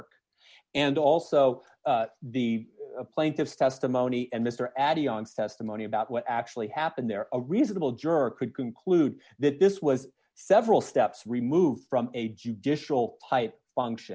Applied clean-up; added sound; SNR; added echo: none; none; none; none.